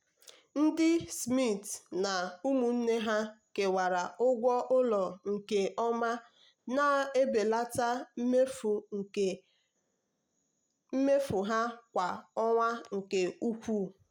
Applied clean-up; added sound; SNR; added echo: none; none; none; none.